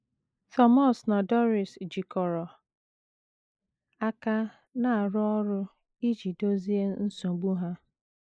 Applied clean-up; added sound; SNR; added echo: neural mask model Resemble Enhance denoiser.